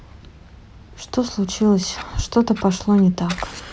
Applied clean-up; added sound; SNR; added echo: none; Fire; 19 dB; none.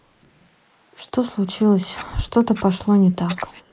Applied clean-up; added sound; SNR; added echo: neural mask model Resemble Enhance denoiser.